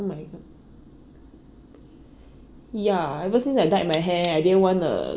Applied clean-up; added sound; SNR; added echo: none; Cutlery, silverware; 5 dB; reverberation time 0.6 s.